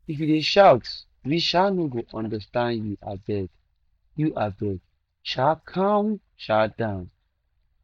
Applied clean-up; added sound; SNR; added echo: neural mask model DeepFilterNet 3.